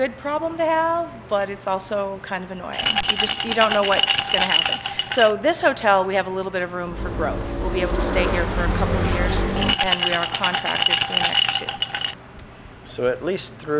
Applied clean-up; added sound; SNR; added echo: none; Glass + Motorcycle; -2 dB; none.